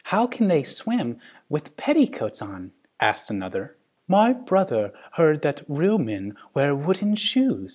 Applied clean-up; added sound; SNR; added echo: none; none; none; none.